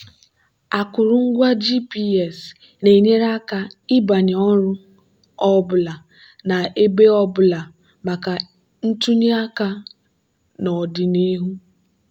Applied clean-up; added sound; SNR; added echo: none; none; none; none.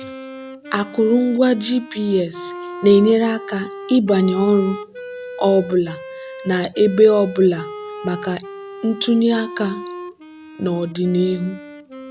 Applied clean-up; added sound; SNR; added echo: none; Wind instrument, woodwind instrument; 14 dB; none.